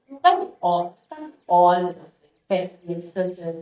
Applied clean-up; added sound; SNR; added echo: neural mask model DeepFilterNet 3.